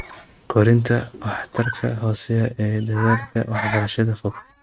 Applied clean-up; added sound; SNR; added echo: neural mask model RNNoise.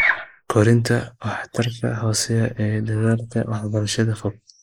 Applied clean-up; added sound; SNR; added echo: neural mask model Resemble Enhance denoiser.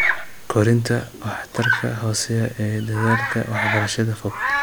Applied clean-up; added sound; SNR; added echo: none; Bird vocalization, bird call, bird song; 4 dB; none.